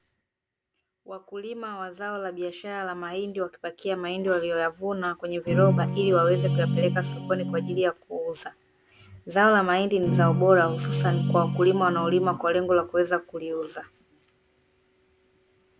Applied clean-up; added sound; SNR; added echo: none; Guitar; 0 dB; none.